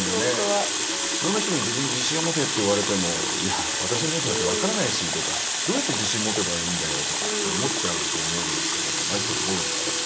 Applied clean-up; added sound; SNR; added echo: none; Water tap, faucet; -3 dB; reverberation time 1.7 s.